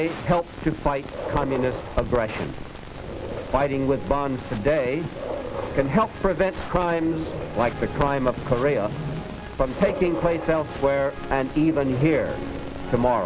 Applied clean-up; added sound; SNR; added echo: none; Dog; 11 dB; none.